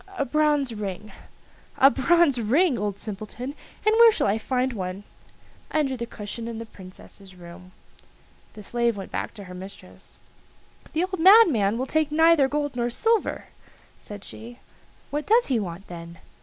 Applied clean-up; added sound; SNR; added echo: none; none; none; none.